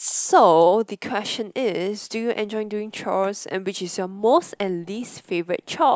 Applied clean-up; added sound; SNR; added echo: neural mask model Resemble Enhance denoiser.